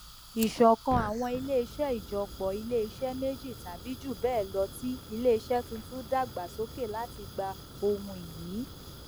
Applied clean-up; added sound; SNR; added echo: none; Fire; 12 dB; none.